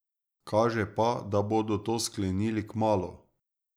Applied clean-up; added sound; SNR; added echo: none; none; none; none.